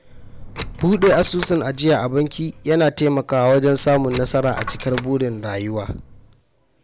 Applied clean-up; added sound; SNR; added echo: none; Coin (dropping); 14 dB; none.